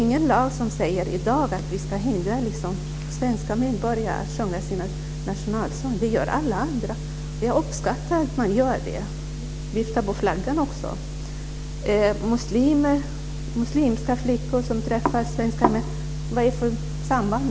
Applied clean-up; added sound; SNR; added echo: none; none; none; none.